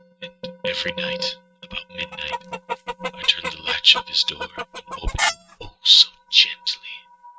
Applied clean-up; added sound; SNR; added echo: neural mask model RNNoise.